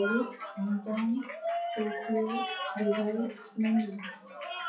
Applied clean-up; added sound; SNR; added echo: classical method WPE with log-MMSE.